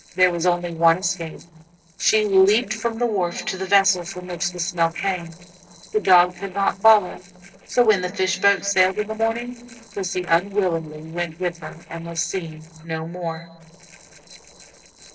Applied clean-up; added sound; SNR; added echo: neural separator model SepFormer DNS4.